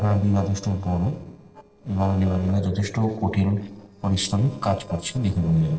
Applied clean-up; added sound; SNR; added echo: neural separator model SepFormer DNS4.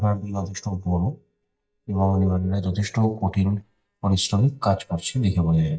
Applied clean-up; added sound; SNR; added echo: neural mask model DeepFilterNet 3.